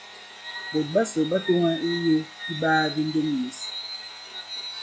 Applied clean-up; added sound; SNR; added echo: classical method log-MMSE.